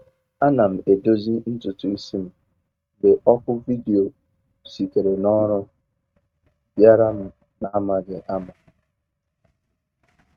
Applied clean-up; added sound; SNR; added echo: neural mask model RNNoise.